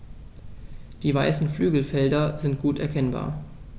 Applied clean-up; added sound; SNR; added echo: none; none; none; none.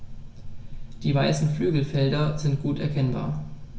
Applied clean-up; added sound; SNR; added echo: none; none; none; reverberation time 0.6 s.